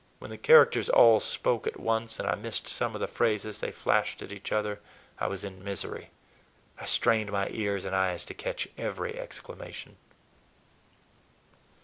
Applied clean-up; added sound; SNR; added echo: none; none; none; none.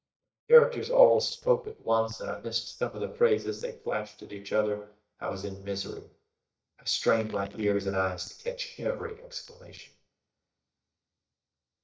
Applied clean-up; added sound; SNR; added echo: neural mask model DeepFilterNet 3.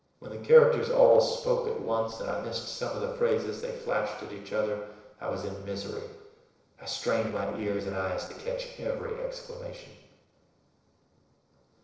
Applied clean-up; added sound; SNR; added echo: neural separator model SepFormer DNS4.